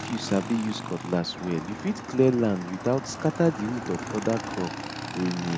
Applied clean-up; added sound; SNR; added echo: none; Motorcycle / Engine; 9 dB; none.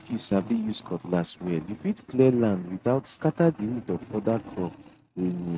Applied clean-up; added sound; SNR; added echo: neural mask model RNNoise.